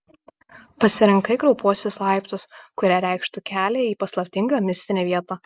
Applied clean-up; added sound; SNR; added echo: none; none; none; none.